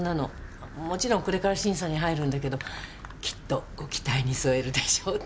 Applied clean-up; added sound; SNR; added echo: none; none; none; none.